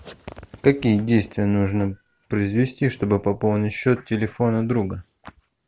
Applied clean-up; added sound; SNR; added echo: none; none; none; none.